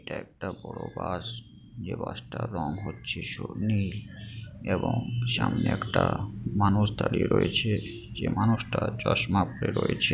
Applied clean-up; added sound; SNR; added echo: none; none; none; none.